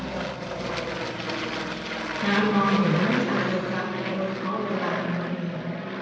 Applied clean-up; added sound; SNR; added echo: none; Aircraft; 1 dB; reverberation time 1.1 s.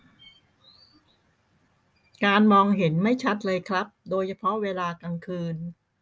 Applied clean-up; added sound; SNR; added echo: none; none; none; none.